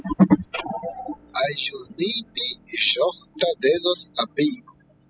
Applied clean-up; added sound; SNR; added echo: classical method spectral subtraction.